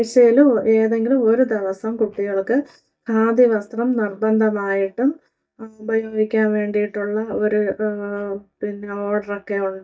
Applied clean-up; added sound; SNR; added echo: neural mask model DeepFilterNet 3.